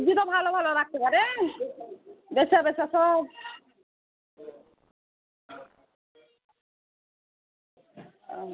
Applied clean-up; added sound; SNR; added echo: none; none; none; none.